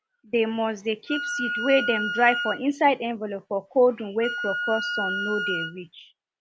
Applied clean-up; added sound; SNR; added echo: none; Wind instrument, woodwind instrument; 5 dB; none.